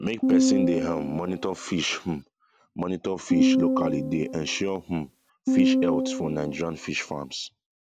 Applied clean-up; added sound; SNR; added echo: none; Piano; -4 dB; none.